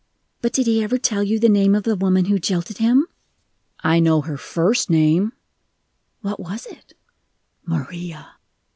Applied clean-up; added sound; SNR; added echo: none; none; none; none.